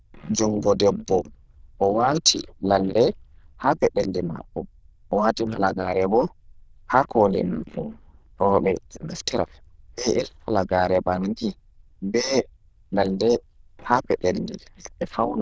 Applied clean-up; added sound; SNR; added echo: neural diffusion model UNIVERSE++.